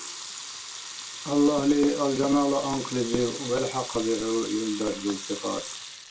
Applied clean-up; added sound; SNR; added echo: none; Sink (filling or washing) / Water tap, faucet / Liquid; 11 dB; reverberation time 0.2 s.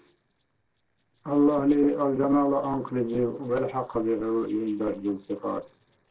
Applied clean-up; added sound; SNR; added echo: neural separator model SepFormer DNS4.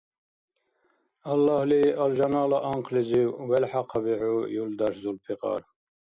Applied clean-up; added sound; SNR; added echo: none; none; none; none.